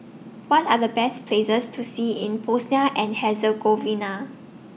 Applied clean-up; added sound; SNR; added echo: none; none; none; none.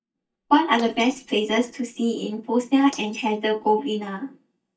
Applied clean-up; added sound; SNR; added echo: neural mask model DeepFilterNet 3.